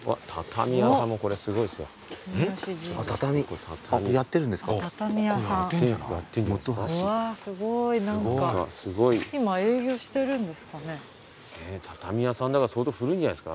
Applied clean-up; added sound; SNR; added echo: none; none; none; none.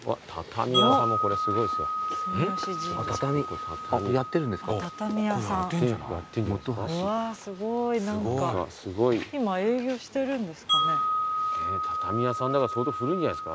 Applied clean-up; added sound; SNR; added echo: none; Wind chime; 3 dB; none.